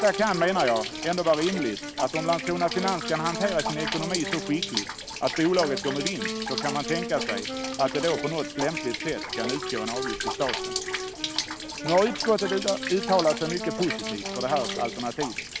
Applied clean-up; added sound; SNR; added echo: none; Rain + Wind instrument, woodwind instrument; 4 dB; none.